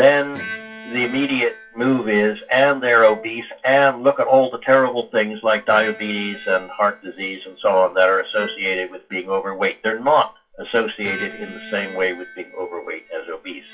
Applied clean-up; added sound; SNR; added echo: classical method WPE with log-MMSE.